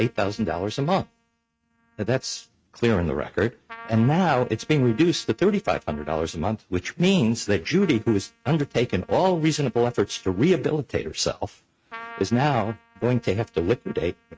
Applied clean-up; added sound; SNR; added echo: neural mask model RNNoise.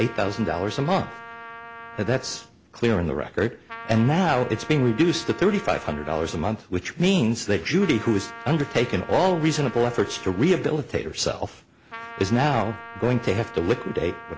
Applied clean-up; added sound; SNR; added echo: none; Trumpet; 17 dB; none.